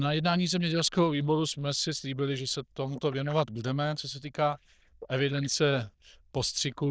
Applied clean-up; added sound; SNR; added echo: neural diffusion model UNIVERSE++.